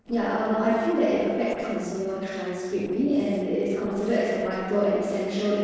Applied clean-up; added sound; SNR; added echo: neural separator model SepFormer DNS4.